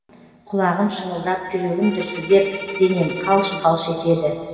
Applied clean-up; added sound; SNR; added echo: none; Bowed string instrument; 14 dB; reverberation time 2.2 s.